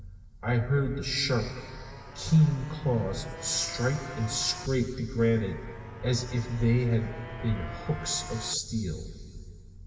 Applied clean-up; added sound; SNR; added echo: none; Motorcycle; 15 dB; reverberation time 2.3 s.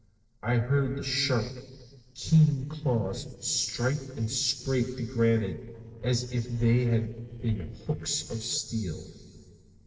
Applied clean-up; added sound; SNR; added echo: neural separator model SepFormer DNS4.